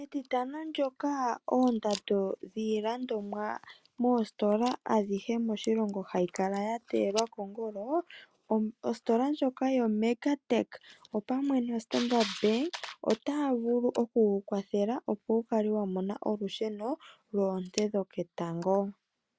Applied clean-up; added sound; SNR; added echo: none; none; none; none.